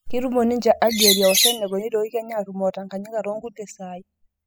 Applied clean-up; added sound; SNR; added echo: classical method spectral subtraction.